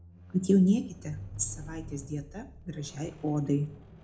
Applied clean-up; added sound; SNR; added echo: none; Squeak; 15 dB; reverberation time 0.3 s.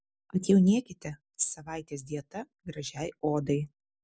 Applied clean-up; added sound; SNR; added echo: none; none; none; none.